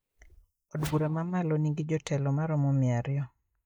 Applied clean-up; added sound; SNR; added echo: neural mask model DeepFilterNet 3.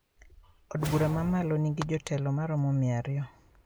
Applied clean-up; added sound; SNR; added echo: none; Whoosh, swoosh, swish; 12 dB; none.